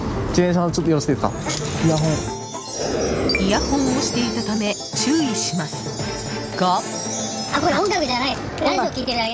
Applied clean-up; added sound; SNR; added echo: none; Wind chime; 13 dB; none.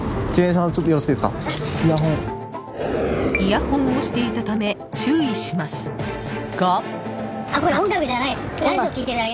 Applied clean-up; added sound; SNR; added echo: none; none; none; none.